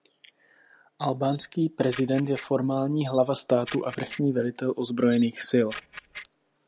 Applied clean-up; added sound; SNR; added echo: none; Camera; 12 dB; none.